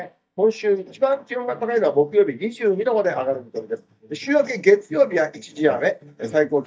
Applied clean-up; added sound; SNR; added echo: neural mask model DeepFilterNet 3.